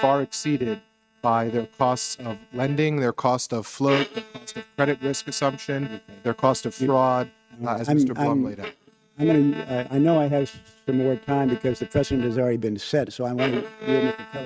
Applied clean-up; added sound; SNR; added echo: neural mask model RNNoise.